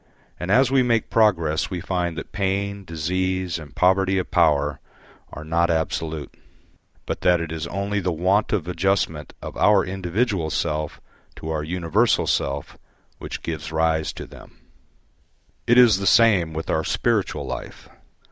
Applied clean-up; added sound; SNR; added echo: neural mask model Resemble Enhance denoiser.